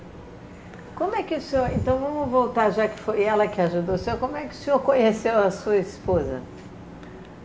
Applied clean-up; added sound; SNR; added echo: none; none; none; none.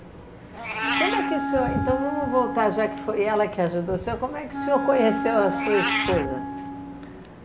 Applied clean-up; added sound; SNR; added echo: none; Meow + Wind instrument, woodwind instrument; 4 dB; none.